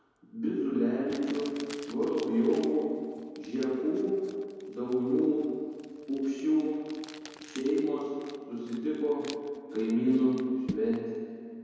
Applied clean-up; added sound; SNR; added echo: none; Crumpling, crinkling; 19 dB; reverberation time 2.2 s.